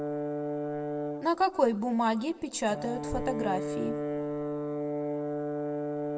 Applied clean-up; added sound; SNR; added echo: none; Brass instrument; 2 dB; reverberation time 1.7 s.